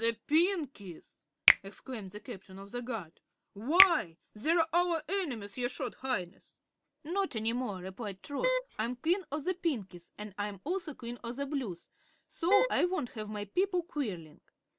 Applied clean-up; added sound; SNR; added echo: none; Finger snapping + Wind instrument, woodwind instrument; 1 dB; none.